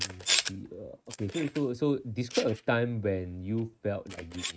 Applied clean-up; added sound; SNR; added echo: neural mask model RNNoise.